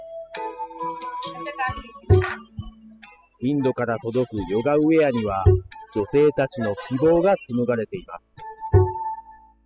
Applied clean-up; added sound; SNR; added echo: classical method spectral subtraction.